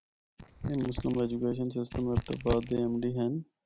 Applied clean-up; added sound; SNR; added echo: neural mask model Resemble Enhance denoiser.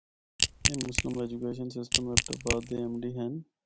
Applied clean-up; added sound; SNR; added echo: none; Crack / Crushing; -4 dB; none.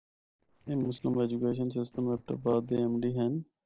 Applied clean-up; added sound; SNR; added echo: neural separator model SepFormer DNS4.